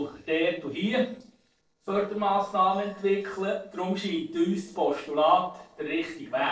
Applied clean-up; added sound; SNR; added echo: neural separator model SepFormer DNS4.